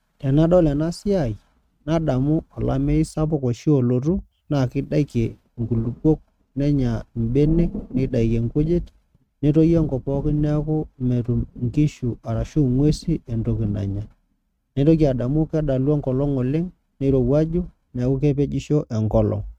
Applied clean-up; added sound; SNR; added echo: neural mask model RNNoise.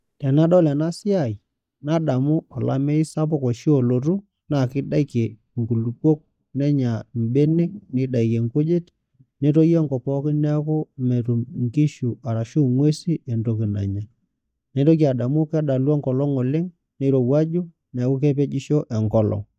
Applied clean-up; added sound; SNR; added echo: neural mask model DeepFilterNet 3.